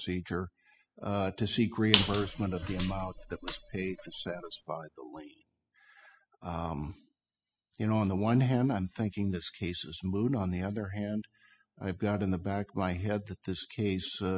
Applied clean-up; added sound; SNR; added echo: classical method spectral subtraction.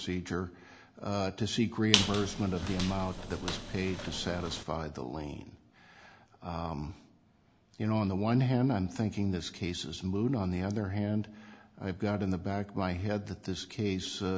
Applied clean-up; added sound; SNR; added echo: none; Squeak; 2 dB; none.